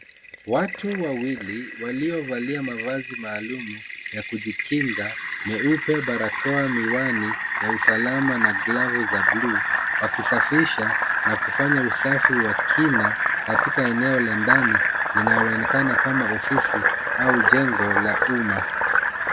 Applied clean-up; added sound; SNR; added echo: none; Fill (with liquid); -3 dB; none.